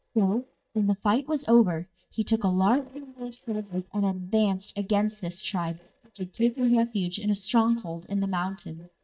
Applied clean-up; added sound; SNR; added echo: neural mask model DeepFilterNet 3.